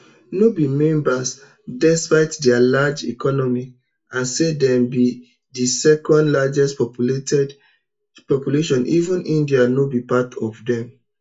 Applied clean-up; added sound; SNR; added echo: none; none; none; reverberation time 0.2 s.